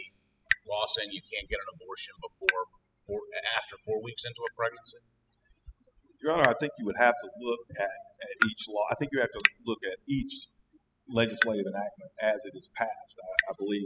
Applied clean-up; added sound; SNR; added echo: classical method spectral subtraction.